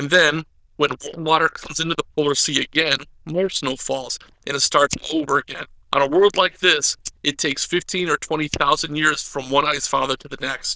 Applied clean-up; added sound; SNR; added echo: neural diffusion model UNIVERSE++.